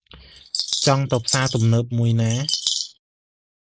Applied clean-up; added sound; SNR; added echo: neural mask model Resemble Enhance denoiser.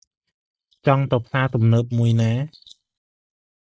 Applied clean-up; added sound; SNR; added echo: neural mask model DeepFilterNet 3.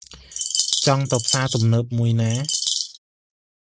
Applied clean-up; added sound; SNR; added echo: neural mask model RNNoise.